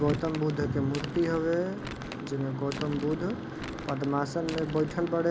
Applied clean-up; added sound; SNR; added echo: none; Crumpling, crinkling; 15 dB; none.